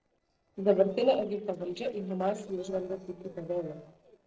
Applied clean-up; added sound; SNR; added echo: neural separator model SepFormer DNS4.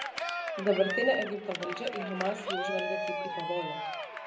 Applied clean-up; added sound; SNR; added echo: none; Cheering; 2 dB; reverberation time 0.5 s.